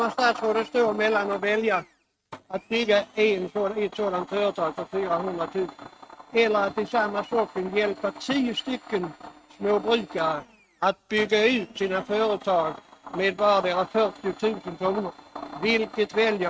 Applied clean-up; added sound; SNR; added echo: neural mask model RNNoise.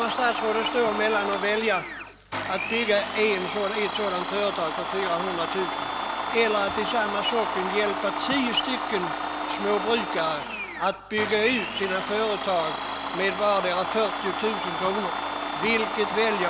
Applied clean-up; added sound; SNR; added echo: none; Domestic sounds, home sounds; 3 dB; none.